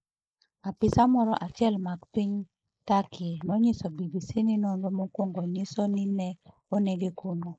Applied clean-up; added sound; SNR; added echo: neural mask model Resemble Enhance denoiser.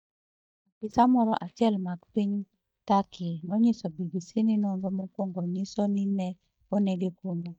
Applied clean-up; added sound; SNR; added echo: neural mask model DeepFilterNet 3.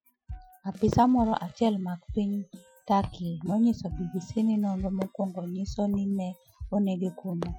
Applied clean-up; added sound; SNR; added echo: classical method Wiener filter.